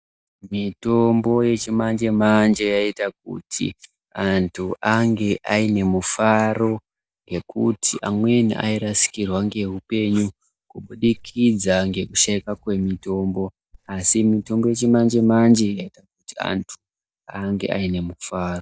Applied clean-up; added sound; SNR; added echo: neural mask model DeepFilterNet 3.